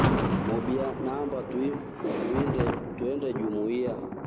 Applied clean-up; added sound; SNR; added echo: none; Thunder; 0 dB; none.